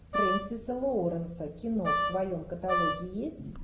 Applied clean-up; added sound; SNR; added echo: none; Wind instrument, woodwind instrument; -1 dB; none.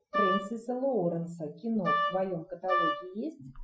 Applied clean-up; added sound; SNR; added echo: classical method Wiener filter.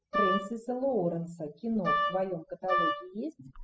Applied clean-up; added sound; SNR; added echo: classical method spectral subtraction.